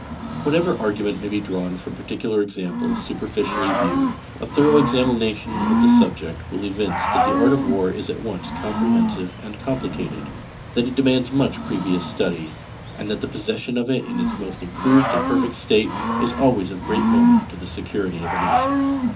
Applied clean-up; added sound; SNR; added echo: none; Cricket / Growling; 0 dB; reverberation time 0.3 s.